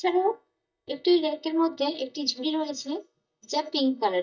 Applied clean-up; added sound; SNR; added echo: neural mask model DeepFilterNet 3.